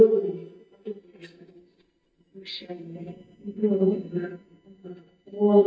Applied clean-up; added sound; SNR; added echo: neural mask model DeepFilterNet 3.